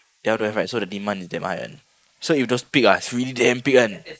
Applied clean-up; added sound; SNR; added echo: neural mask model Resemble Enhance denoiser.